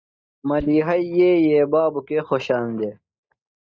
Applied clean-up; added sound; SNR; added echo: neural mask model DeepFilterNet 3.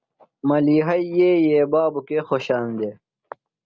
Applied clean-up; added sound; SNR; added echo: none; none; none; none.